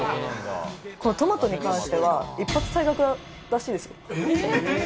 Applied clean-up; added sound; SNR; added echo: none; none; none; none.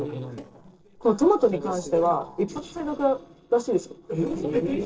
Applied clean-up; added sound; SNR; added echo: neural separator model SepFormer DNS4.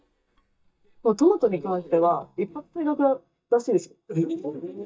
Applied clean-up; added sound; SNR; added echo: neural mask model DeepFilterNet 3.